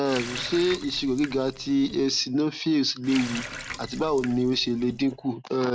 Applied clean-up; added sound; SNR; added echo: none; Water tap, faucet; 13 dB; none.